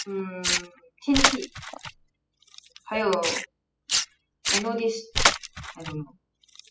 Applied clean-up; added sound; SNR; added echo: classical method spectral subtraction.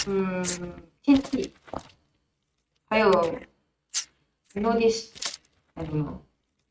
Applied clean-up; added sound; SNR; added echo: neural mask model RNNoise.